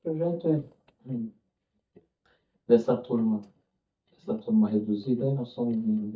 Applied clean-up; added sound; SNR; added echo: neural mask model DeepFilterNet 3.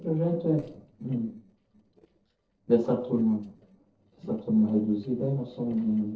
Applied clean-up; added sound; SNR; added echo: neural separator model SepFormer DNS4.